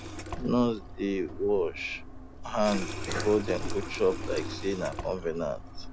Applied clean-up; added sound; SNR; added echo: none; Cough + Water tap, faucet; 6 dB; none.